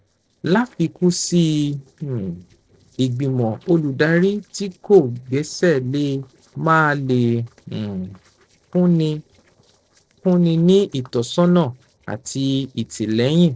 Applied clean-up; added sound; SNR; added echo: neural separator model SepFormer DNS4.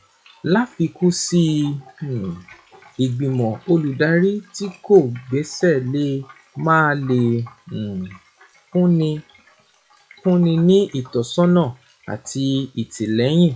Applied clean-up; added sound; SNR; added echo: classical method log-MMSE.